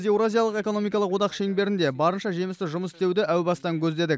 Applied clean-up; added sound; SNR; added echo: none; none; none; none.